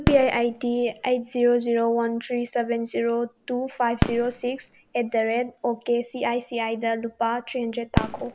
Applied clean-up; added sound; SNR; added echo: none; Fireworks; 9 dB; none.